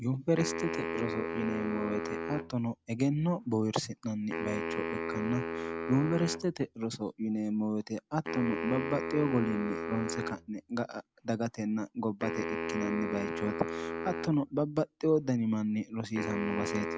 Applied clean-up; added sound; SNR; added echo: none; Wind instrument, woodwind instrument; 5 dB; none.